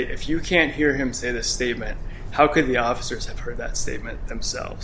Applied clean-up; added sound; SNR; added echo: none; none; none; none.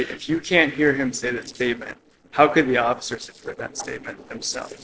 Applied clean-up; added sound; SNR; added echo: neural separator model SepFormer DNS4.